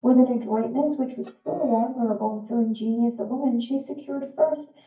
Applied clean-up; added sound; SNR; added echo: neural mask model DeepFilterNet 3.